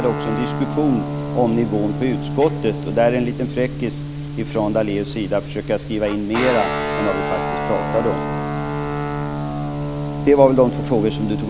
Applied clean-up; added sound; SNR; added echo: none; Guitar; 4 dB; none.